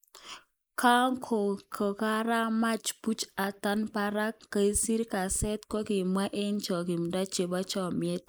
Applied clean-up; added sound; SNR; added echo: neural mask model Resemble Enhance denoiser.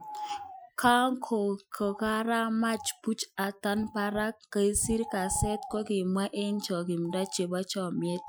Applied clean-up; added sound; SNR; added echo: classical method Wiener filter.